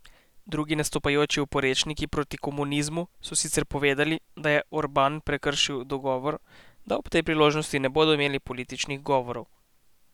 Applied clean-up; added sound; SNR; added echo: none; none; none; none.